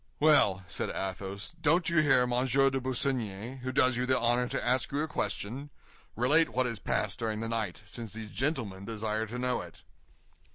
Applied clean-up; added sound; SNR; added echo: none; none; none; none.